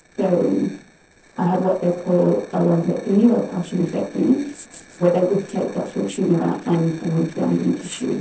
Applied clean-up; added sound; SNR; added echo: neural separator model SepFormer DNS4.